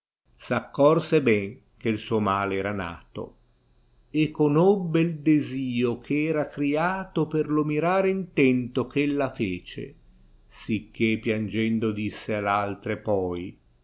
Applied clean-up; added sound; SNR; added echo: none; none; none; none.